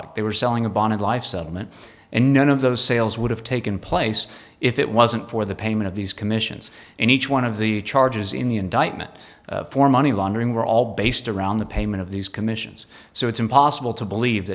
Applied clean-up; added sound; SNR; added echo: none; none; none; none.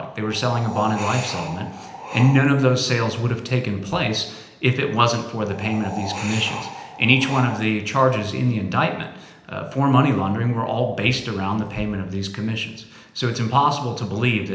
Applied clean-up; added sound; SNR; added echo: none; Wind; 12 dB; reverberation time 0.8 s.